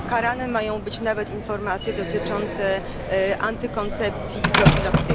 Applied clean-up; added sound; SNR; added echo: none; Slam; -1 dB; none.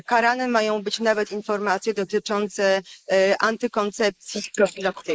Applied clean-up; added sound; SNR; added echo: neural mask model Resemble Enhance denoiser.